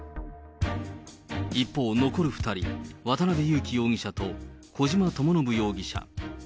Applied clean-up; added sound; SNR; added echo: none; none; none; none.